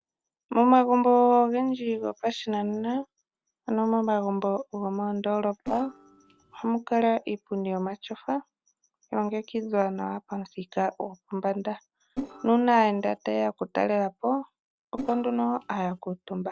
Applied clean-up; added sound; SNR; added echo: neural separator model SepFormer DNS4.